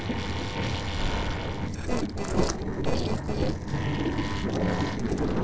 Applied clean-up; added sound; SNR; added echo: neural separator model SepFormer DNS4.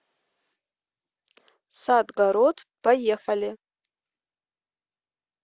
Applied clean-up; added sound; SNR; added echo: none; none; none; none.